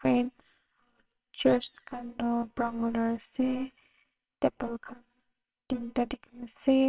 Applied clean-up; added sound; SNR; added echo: neural separator model SepFormer WHAMR!.